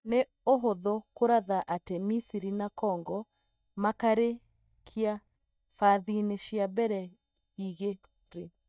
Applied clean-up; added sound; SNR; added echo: neural mask model DeepFilterNet 3.